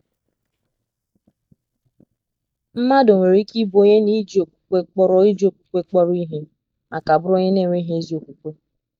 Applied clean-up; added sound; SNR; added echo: neural mask model DeepFilterNet 3.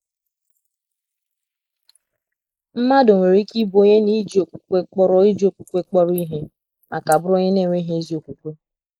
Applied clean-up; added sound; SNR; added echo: neural mask model Resemble Enhance denoiser.